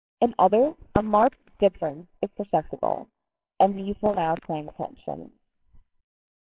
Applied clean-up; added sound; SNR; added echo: neural separator model SepFormer WHAMR!.